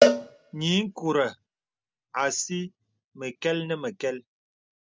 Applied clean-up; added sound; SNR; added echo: none; Cowbell; -3 dB; none.